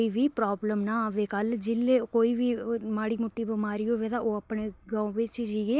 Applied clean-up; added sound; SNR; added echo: none; none; none; none.